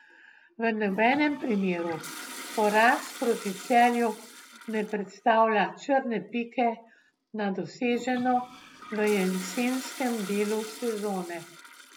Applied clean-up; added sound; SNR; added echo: none; Toilet flush; 16 dB; none.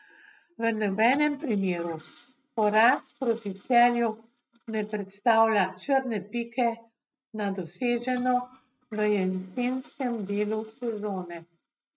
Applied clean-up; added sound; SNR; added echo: neural mask model RNNoise.